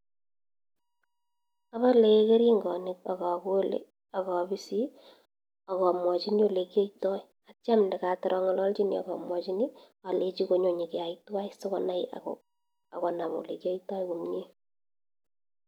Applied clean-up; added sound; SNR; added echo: none; none; none; none.